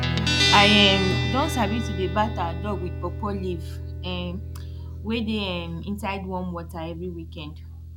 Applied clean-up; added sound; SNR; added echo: none; Guitar; 2 dB; none.